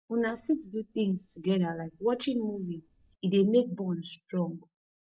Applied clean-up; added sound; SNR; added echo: neural mask model DeepFilterNet 3.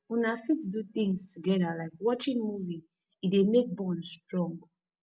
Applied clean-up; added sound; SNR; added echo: none; none; none; none.